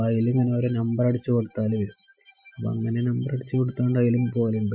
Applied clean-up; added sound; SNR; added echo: classical method Wiener filter.